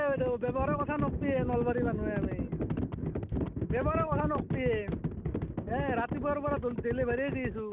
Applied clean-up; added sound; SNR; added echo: none; Livestock, farm animals, working animals; 1 dB; none.